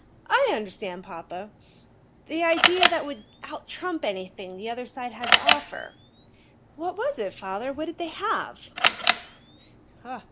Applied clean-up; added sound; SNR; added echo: none; Camera; -1 dB; none.